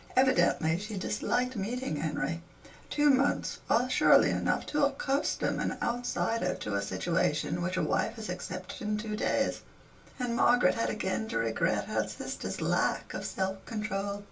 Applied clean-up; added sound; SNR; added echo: none; none; none; reverberation time 0.1 s.